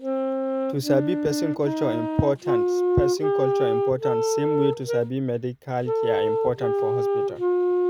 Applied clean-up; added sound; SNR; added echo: none; Wind instrument, woodwind instrument; -3 dB; none.